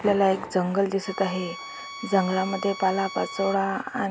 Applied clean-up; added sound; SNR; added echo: none; Bowed string instrument; 14 dB; none.